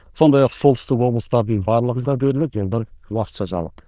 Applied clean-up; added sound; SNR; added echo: neural diffusion model UNIVERSE++.